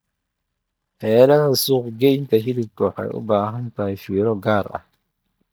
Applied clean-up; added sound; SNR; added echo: neural mask model DeepFilterNet 3.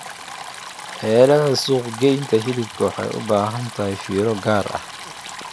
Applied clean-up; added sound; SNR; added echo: none; Stream; 14 dB; none.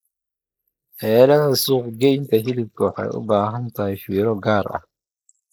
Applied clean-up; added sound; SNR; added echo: neural mask model Resemble Enhance denoiser.